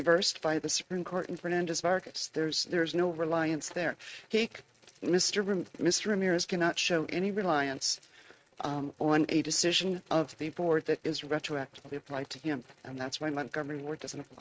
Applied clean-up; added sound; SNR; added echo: neural mask model RNNoise.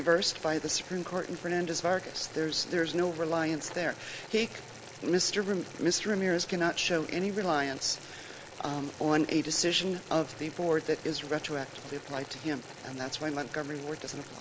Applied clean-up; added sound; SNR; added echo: none; Boiling; 15 dB; none.